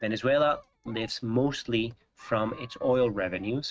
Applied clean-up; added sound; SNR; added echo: neural mask model RNNoise.